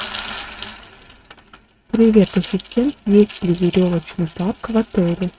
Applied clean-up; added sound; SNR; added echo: neural mask model RNNoise.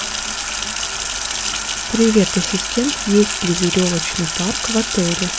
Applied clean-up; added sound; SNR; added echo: none; Sink (filling or washing); 3 dB; none.